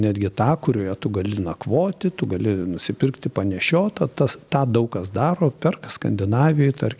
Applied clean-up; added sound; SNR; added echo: none; none; none; none.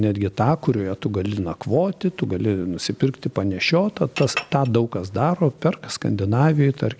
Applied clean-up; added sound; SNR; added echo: none; Chink, clink; 12 dB; none.